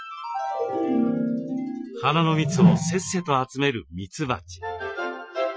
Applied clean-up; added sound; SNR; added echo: classical method Wiener filter.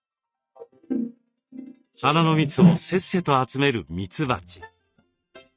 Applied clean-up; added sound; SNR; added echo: neural mask model RNNoise.